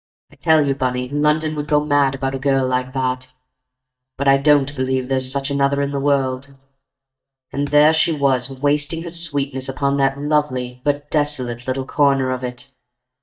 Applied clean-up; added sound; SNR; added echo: neural mask model DeepFilterNet 3.